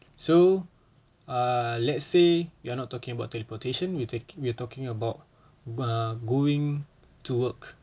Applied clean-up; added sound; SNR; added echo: none; none; none; none.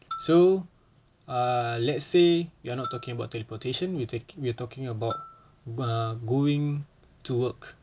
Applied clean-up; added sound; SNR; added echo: none; Marimba, xylophone; 18 dB; none.